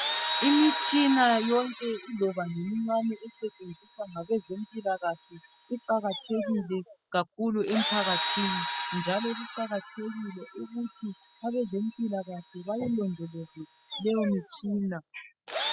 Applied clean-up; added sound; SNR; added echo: classical method spectral subtraction.